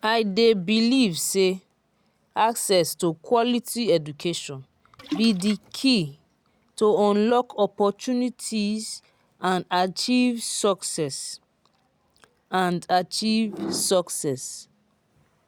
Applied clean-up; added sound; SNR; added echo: none; Splash, splatter; 13 dB; none.